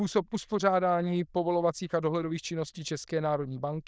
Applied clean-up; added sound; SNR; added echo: neural diffusion model UNIVERSE++.